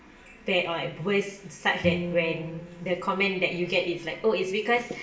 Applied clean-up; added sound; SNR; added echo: none; Bowed string instrument; 8 dB; reverberation time 1.0 s.